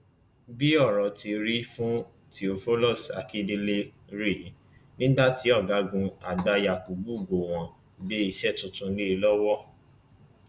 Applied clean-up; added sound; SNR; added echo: none; none; none; none.